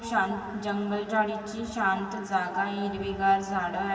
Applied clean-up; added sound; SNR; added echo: none; none; none; reverberation time 2.4 s.